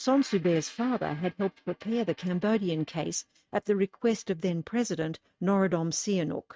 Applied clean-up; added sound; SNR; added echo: neural mask model RNNoise.